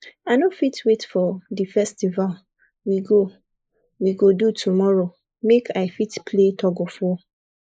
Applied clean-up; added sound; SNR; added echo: neural mask model Resemble Enhance denoiser.